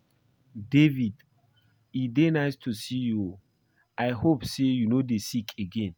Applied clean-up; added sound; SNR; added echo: none; none; none; none.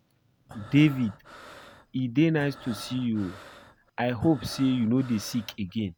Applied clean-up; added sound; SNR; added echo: none; Breathing; 20 dB; none.